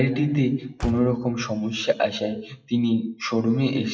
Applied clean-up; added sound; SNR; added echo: classical method WPE with log-MMSE.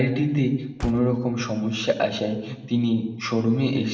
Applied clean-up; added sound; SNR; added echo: none; Motor vehicle (road); 18 dB; reverberation time 1.1 s.